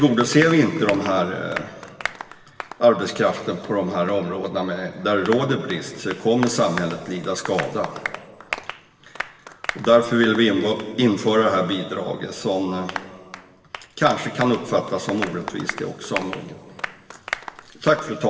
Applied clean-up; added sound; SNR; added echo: none; Applause; 13 dB; reverberation time 1.8 s.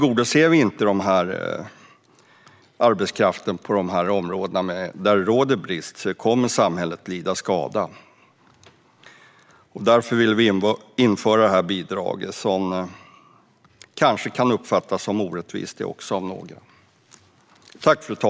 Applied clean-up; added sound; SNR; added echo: none; none; none; none.